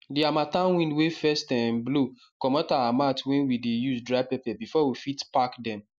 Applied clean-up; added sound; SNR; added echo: none; none; none; none.